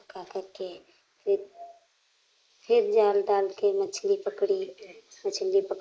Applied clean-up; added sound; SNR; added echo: neural mask model Resemble Enhance denoiser.